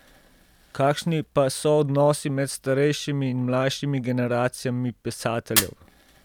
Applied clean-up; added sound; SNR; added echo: none; Fire; 12 dB; none.